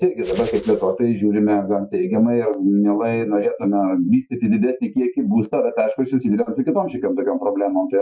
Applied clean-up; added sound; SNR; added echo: classical method Wiener filter.